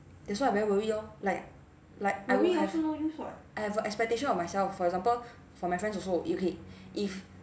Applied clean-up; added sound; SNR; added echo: none; none; none; none.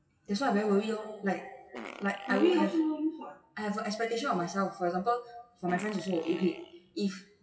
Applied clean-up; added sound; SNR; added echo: classical method WPE with log-MMSE.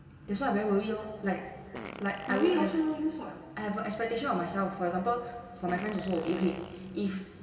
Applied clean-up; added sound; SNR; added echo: none; Fart; 14 dB; reverberation time 2.6 s.